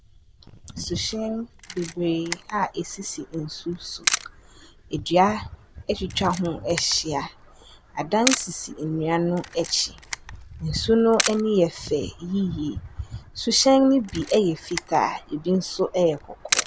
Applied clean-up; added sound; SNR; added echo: none; Camera; 10 dB; none.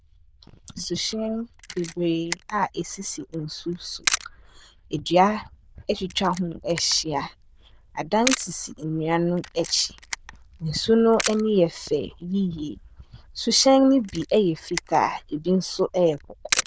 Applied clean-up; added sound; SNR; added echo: neural diffusion model UNIVERSE++.